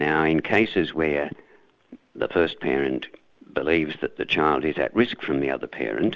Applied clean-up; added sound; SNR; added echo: none; none; none; none.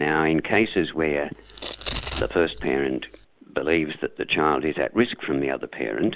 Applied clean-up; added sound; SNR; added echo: none; Domestic sounds, home sounds; 9 dB; none.